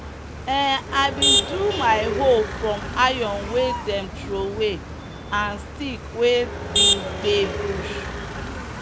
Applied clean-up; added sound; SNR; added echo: none; Motor vehicle (road); 2 dB; none.